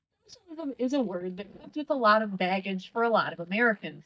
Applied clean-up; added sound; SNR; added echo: neural mask model DeepFilterNet 3.